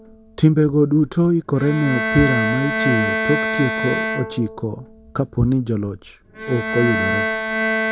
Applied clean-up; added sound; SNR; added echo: none; Bowed string instrument; 4 dB; none.